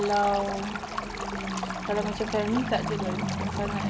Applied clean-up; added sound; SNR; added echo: none; Stream; 7 dB; none.